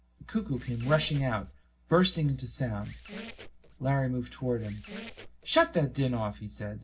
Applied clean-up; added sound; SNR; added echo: none; Squeak; 17 dB; reverberation time 0.4 s.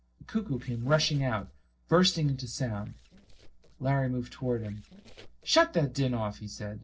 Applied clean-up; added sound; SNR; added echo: neural separator model SepFormer DNS4.